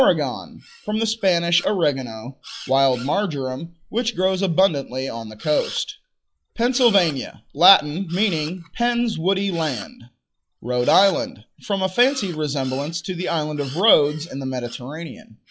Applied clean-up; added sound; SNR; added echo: classical method log-MMSE.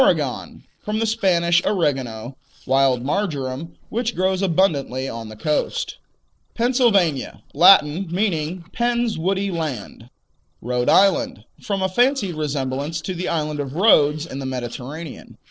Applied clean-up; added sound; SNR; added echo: neural separator model SepFormer DNS4.